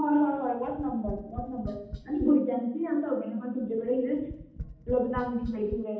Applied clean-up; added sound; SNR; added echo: none; Tap; 13 dB; reverberation time 0.8 s.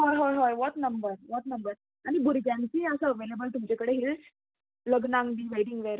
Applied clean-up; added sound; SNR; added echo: none; none; none; none.